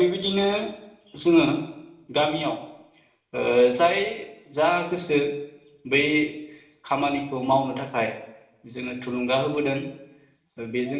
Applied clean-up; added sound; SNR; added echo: none; Tambourine; 19 dB; reverberation time 0.9 s.